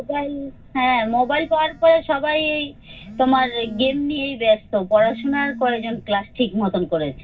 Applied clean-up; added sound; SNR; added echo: none; Telephone; 18 dB; reverberation time 0.4 s.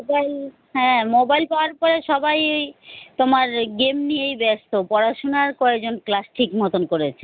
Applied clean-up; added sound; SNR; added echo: none; none; none; none.